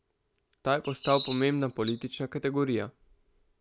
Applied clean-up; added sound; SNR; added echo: none; Bird; 11 dB; none.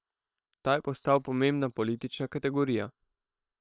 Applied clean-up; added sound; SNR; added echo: neural separator model SepFormer WHAM!.